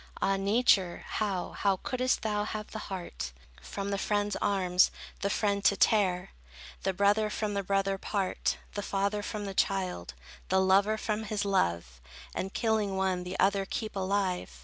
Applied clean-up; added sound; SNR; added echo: none; none; none; none.